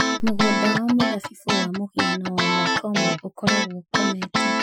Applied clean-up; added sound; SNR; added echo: classical method Wiener filter.